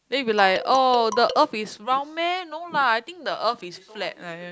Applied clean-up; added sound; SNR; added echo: none; Marimba, xylophone; 11 dB; none.